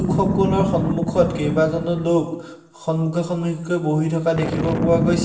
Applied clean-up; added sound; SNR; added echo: none; Boom; 4 dB; reverberation time 0.9 s.